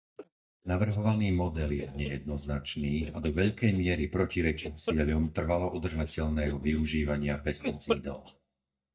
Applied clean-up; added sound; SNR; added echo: neural mask model DeepFilterNet 3.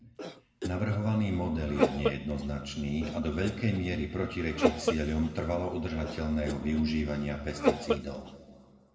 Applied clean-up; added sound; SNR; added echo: none; Cough; 3 dB; reverberation time 1.8 s.